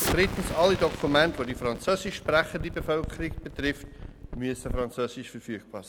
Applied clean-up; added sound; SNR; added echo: none; Explosion; 8 dB; none.